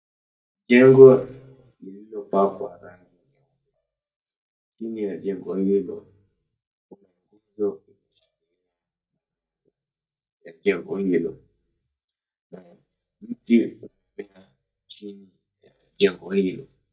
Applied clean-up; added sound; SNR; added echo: neural mask model DeepFilterNet 3.